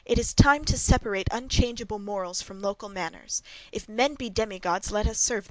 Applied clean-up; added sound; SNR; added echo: none; none; none; none.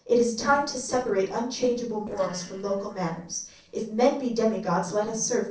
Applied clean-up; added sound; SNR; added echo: neural separator model SepFormer DNS4.